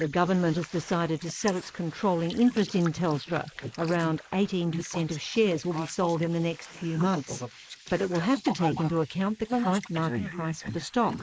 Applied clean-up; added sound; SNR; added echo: neural mask model Resemble Enhance denoiser.